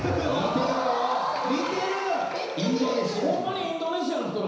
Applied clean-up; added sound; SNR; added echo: none; none; none; reverberation time 1.0 s.